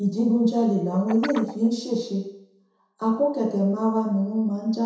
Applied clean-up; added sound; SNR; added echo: none; Guitar; 17 dB; reverberation time 0.7 s.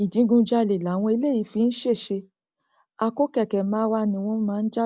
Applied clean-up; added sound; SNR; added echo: none; none; none; none.